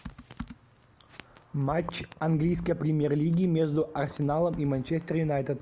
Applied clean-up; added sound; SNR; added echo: none; Computer keyboard; 20 dB; none.